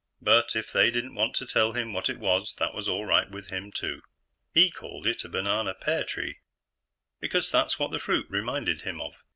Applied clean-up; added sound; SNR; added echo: none; none; none; none.